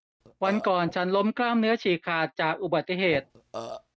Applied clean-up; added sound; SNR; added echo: neural mask model RNNoise.